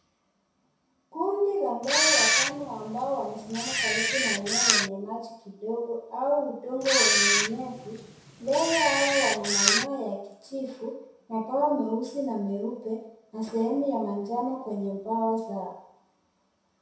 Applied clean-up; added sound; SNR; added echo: none; Camera; -4 dB; reverberation time 0.7 s.